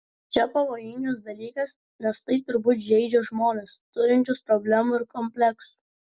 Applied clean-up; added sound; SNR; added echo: none; none; none; none.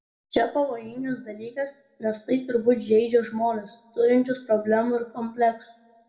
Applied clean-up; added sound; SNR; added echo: none; none; none; reverberation time 1.1 s.